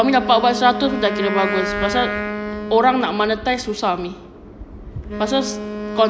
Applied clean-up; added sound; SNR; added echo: none; Wind instrument, woodwind instrument; 7 dB; none.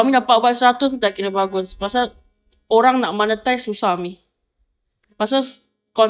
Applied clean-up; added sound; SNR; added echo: neural mask model DeepFilterNet 3.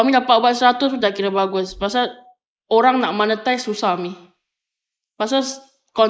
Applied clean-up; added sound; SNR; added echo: neural mask model Resemble Enhance denoiser.